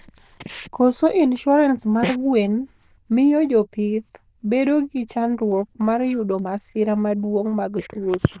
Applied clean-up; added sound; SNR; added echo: neural diffusion model UNIVERSE++.